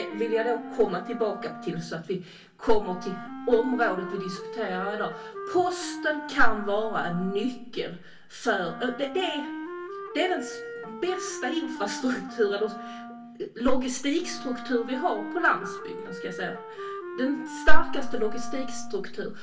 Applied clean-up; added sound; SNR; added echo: none; Wind instrument, woodwind instrument; 13 dB; reverberation time 0.1 s.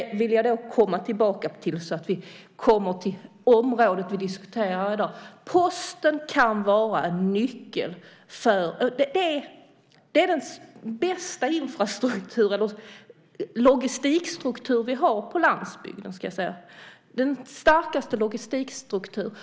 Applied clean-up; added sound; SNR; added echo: none; none; none; none.